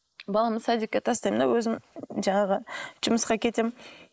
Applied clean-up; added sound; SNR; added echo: neural mask model Resemble Enhance denoiser.